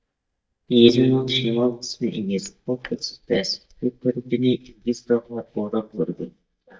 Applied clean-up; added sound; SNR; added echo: neural mask model DeepFilterNet 3.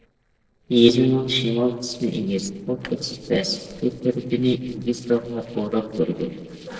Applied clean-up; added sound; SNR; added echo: neural separator model SepFormer DNS4.